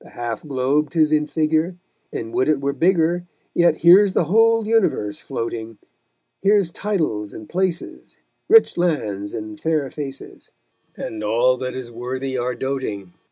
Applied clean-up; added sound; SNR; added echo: none; none; none; none.